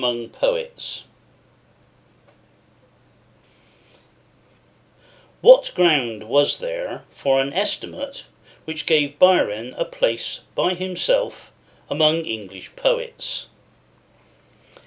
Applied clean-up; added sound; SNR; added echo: none; none; none; none.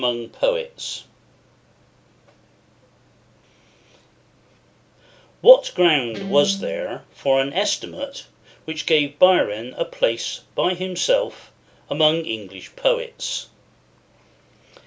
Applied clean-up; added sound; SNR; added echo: none; Guitar; 8 dB; none.